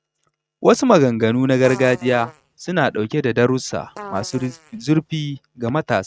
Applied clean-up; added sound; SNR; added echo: neural mask model RNNoise.